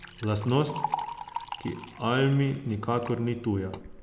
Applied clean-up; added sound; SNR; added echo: none; Liquid; 10 dB; none.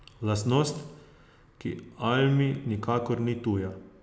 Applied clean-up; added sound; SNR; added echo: none; none; none; none.